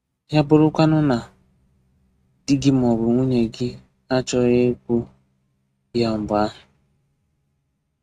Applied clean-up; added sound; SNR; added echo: neural mask model RNNoise.